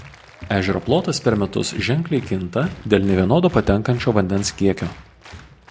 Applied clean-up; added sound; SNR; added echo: none; Applause; 19 dB; none.